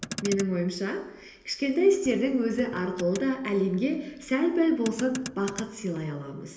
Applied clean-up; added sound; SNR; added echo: none; Motor vehicle (road); 16 dB; reverberation time 1.4 s.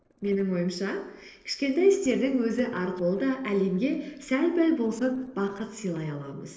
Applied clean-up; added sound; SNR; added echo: neural separator model SepFormer DNS4.